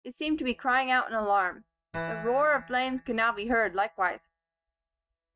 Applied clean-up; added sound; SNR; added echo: neural mask model DeepFilterNet 3.